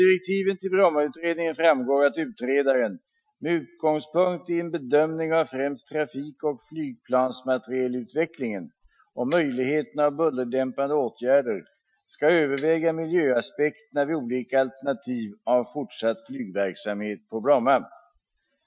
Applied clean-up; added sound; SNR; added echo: classical method Wiener filter.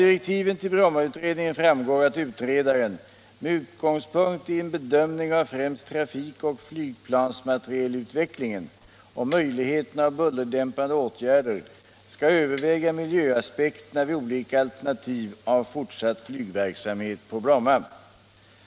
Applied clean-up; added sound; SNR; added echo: none; Bicycle bell; 5 dB; none.